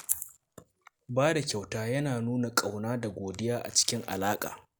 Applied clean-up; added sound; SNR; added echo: none; none; none; none.